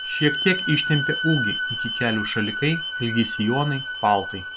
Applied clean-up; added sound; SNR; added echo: none; Bowed string instrument; 3 dB; none.